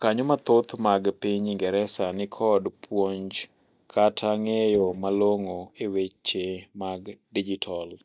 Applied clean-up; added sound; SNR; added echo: neural mask model DeepFilterNet 3.